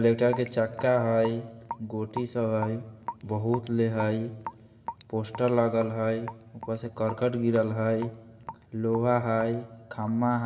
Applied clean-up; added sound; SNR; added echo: none; Raindrop / Drip; 16 dB; reverberation time 0.9 s.